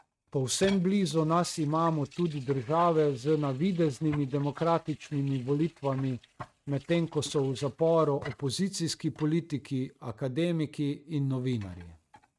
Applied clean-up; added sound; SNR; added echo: neural mask model RNNoise.